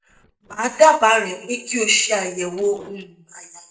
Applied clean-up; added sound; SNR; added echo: neural mask model DeepFilterNet 3.